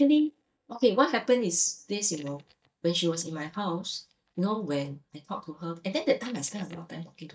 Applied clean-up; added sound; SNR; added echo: neural mask model DeepFilterNet 3.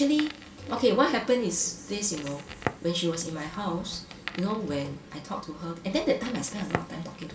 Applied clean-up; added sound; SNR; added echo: none; Crackle; 13 dB; reverberation time 2.6 s.